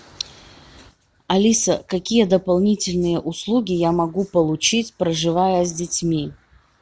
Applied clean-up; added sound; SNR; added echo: none; none; none; none.